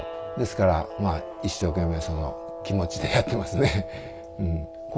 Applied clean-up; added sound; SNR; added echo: none; Guitar; 9 dB; none.